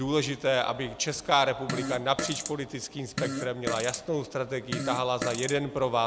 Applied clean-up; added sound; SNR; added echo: none; Fart; 7 dB; none.